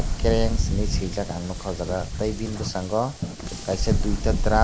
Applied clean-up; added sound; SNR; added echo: none; Wind; -2 dB; none.